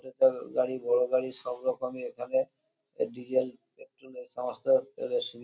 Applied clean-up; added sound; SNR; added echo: none; none; none; none.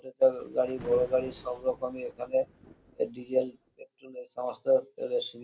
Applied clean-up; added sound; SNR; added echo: none; Thunder; 19 dB; none.